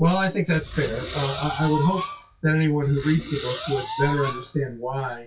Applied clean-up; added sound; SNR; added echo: classical method WPE with log-MMSE.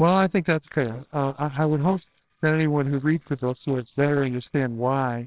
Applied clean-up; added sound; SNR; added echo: neural separator model SepFormer WHAMR!.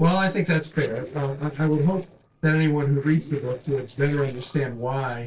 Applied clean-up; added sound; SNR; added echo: neural separator model SepFormer DNS4.